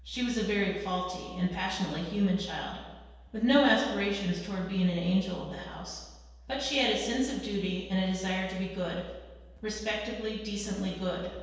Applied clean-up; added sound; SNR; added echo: none; none; none; reverberation time 1.2 s.